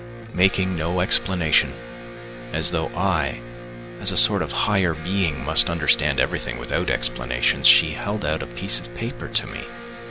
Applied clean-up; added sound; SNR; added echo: none; Electric guitar; 13 dB; none.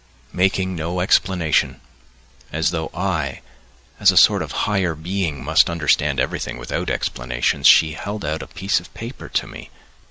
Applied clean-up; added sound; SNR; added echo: none; none; none; none.